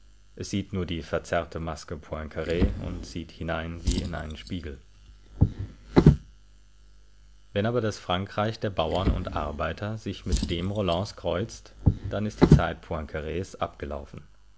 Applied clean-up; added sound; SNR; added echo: none; Drawer open or close; -2 dB; none.